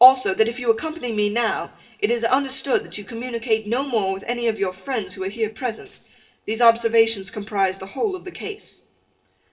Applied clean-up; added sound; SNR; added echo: none; Tambourine; 17 dB; reverberation time 0.7 s.